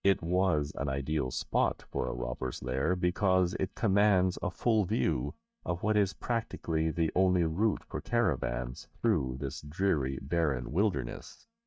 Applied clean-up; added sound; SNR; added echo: neural mask model DeepFilterNet 3.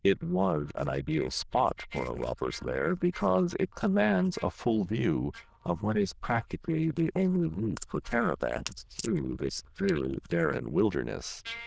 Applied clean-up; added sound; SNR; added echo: neural diffusion model UNIVERSE++.